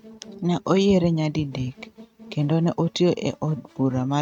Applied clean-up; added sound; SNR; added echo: neural mask model RNNoise.